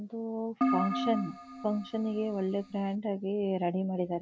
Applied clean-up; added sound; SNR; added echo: none; Keyboard (musical); 3 dB; none.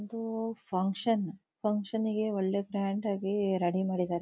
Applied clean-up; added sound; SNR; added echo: none; none; none; none.